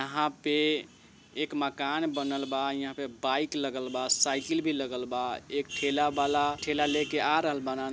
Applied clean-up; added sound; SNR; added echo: none; none; none; none.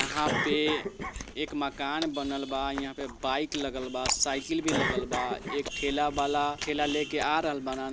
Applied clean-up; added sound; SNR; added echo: none; Cough + Chewing, mastication; 6 dB; none.